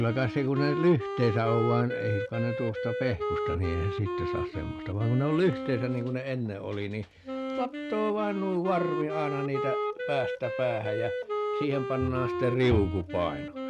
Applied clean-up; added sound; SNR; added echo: none; Wind instrument, woodwind instrument; 4 dB; none.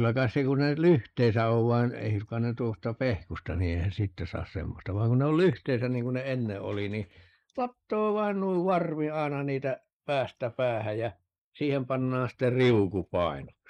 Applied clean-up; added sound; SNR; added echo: neural mask model Resemble Enhance denoiser.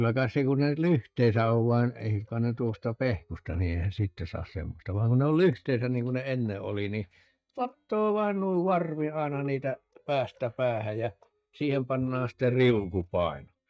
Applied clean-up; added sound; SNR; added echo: neural mask model DeepFilterNet 3.